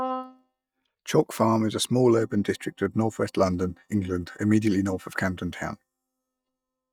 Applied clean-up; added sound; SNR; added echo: neural mask model DeepFilterNet 3.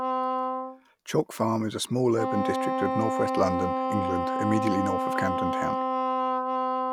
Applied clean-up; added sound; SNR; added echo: none; Wind instrument, woodwind instrument; -1 dB; none.